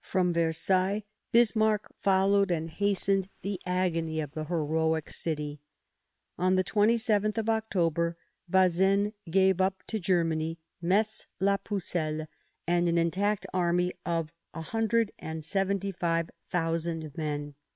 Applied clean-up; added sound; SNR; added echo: neural separator model SepFormer WHAM!.